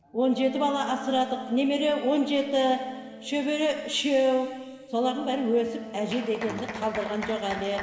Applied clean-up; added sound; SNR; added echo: none; Wind instrument, woodwind instrument; 16 dB; reverberation time 2.9 s.